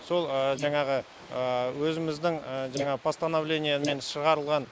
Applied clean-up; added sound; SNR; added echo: neural mask model Resemble Enhance denoiser.